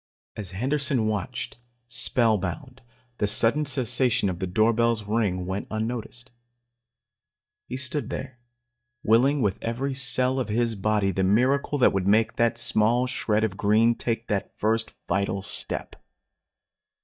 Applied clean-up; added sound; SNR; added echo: neural mask model DeepFilterNet 3.